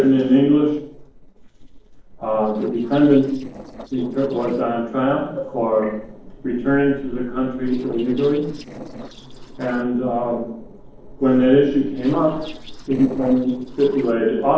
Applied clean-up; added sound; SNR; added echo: neural separator model SepFormer DNS4.